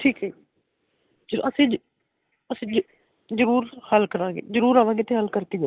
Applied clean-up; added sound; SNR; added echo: neural mask model Resemble Enhance denoiser.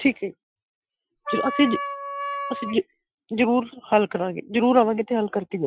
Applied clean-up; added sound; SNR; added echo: classical method Wiener filter.